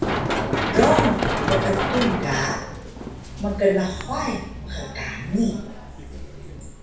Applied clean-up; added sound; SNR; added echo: none; Run; 1 dB; reverberation time 0.7 s.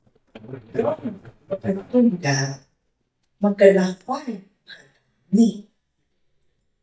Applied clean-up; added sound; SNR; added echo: neural mask model DeepFilterNet 3.